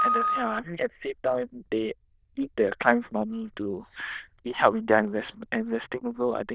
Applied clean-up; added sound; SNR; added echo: neural diffusion model UNIVERSE++.